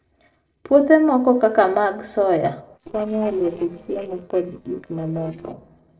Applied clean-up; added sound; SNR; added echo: neural separator model SepFormer DNS4.